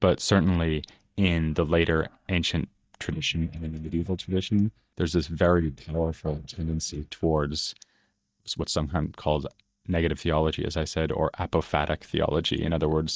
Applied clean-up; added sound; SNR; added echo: neural mask model DeepFilterNet 3.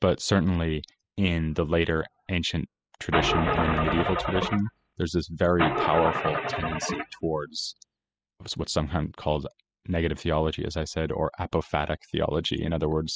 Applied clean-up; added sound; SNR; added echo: classical method spectral subtraction.